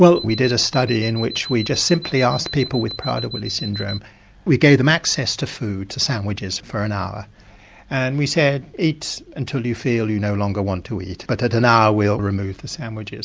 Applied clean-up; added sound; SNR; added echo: none; Alarm; 13 dB; none.